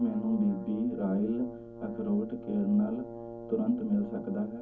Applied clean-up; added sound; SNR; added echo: none; Brass instrument; 12 dB; reverberation time 0.3 s.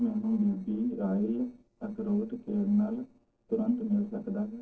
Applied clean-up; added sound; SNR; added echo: neural separator model SepFormer DNS4.